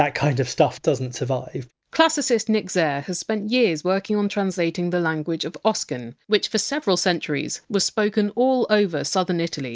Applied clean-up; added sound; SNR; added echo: none; none; none; none.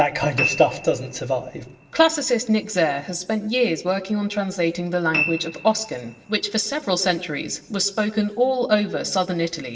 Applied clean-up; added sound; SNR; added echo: none; Piano; 12 dB; reverberation time 0.8 s.